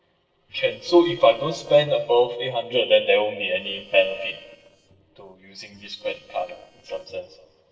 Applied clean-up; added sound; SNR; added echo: neural separator model SepFormer DNS4.